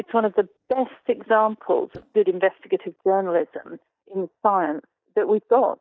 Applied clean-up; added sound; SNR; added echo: neural mask model DeepFilterNet 3.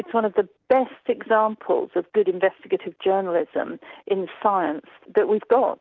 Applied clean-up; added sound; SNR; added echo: none; none; none; none.